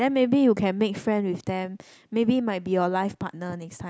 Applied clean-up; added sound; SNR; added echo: none; none; none; none.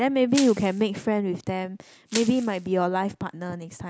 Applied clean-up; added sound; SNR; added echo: none; Crushing; 13 dB; none.